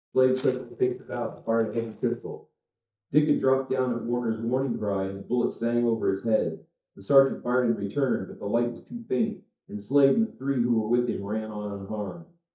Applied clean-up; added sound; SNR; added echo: neural mask model DeepFilterNet 3.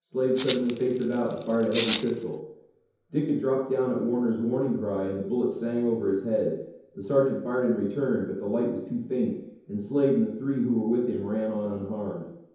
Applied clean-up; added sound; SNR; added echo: none; Rattle (instrument); 1 dB; reverberation time 0.9 s.